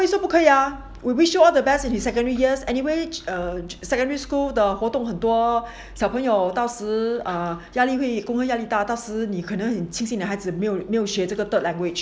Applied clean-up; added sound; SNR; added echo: none; none; none; none.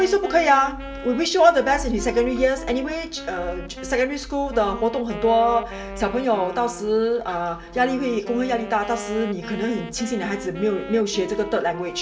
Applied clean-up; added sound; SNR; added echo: none; Wind instrument, woodwind instrument; 13 dB; reverberation time 0.2 s.